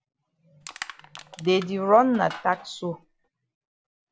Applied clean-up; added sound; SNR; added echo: none; Crushing; 17 dB; none.